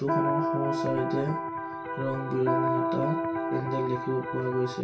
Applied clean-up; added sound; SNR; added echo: none; Electric guitar; -1 dB; reverberation time 0.3 s.